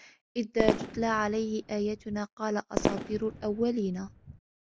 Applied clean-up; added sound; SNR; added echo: none; Fireworks; 3 dB; none.